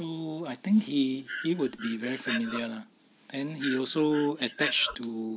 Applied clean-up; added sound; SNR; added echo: neural mask model Resemble Enhance denoiser.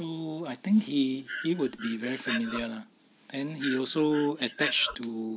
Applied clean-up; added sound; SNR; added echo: none; Breathing; 8 dB; none.